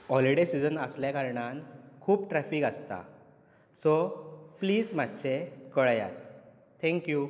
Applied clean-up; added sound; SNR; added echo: none; none; none; none.